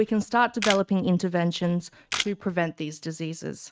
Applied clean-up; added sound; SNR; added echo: neural mask model RNNoise.